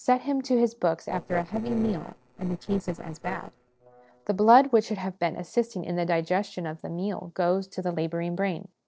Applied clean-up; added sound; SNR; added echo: neural separator model SepFormer DNS4.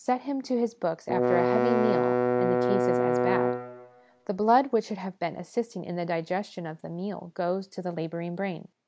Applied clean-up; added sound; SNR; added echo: none; Bowed string instrument; -4 dB; none.